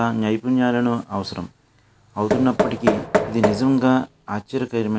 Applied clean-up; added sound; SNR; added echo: none; Knock; 3 dB; none.